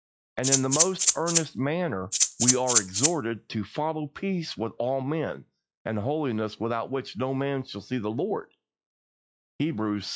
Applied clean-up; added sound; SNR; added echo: classical method log-MMSE.